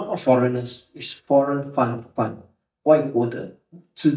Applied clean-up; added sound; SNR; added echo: neural mask model DeepFilterNet 3.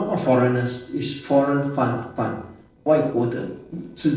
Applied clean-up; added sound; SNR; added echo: neural separator model SepFormer DNS4.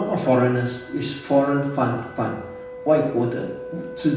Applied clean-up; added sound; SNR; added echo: none; Wind instrument, woodwind instrument; 15 dB; reverberation time 0.9 s.